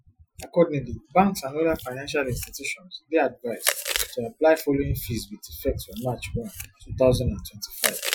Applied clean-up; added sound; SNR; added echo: classical method Wiener filter.